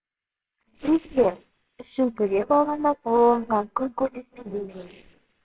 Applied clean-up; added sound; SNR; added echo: neural separator model SepFormer WHAMR!.